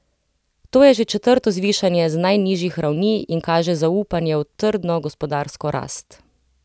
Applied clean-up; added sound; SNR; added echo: none; none; none; none.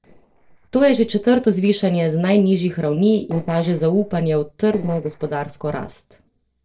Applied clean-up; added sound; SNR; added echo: neural separator model SepFormer DNS4.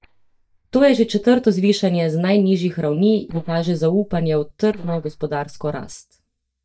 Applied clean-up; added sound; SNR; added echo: neural mask model DeepFilterNet 3.